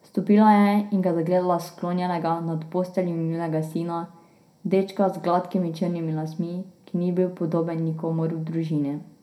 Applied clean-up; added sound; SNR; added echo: none; none; none; reverberation time 0.2 s.